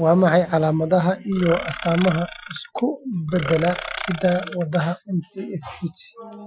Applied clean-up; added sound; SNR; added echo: classical method Wiener filter.